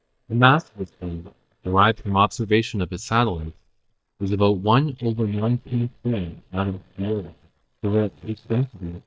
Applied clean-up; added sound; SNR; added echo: neural mask model DeepFilterNet 3.